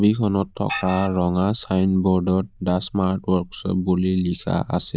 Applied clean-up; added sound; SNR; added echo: neural diffusion model UNIVERSE++.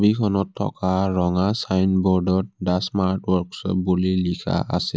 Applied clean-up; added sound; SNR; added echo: none; none; none; none.